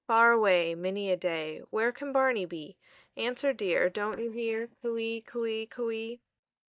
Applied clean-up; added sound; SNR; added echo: neural mask model DeepFilterNet 3.